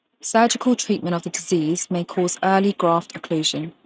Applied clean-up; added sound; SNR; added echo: neural mask model RNNoise.